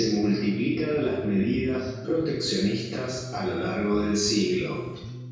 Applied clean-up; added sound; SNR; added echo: none; Bass guitar; 13 dB; reverberation time 1.0 s.